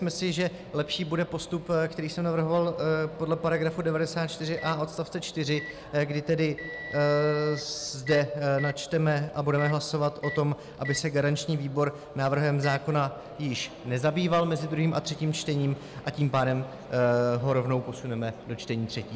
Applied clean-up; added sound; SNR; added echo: none; Microwave oven; 17 dB; none.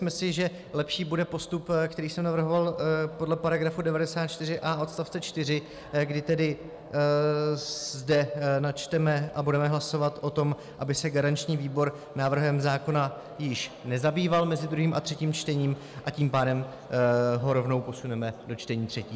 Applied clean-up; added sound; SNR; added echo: none; none; none; none.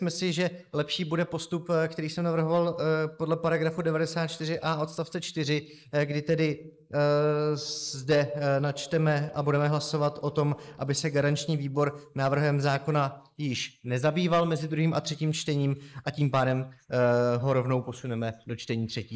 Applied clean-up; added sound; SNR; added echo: neural mask model Resemble Enhance denoiser.